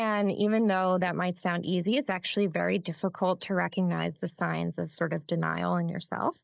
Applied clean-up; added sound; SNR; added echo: neural mask model Resemble Enhance denoiser.